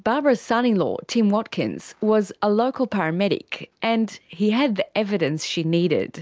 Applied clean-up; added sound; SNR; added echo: none; none; none; none.